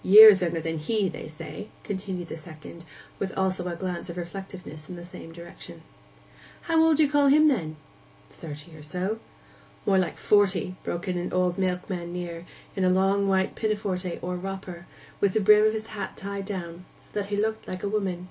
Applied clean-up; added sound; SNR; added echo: none; none; none; none.